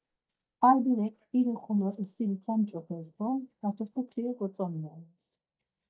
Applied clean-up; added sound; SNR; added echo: neural mask model DeepFilterNet 3.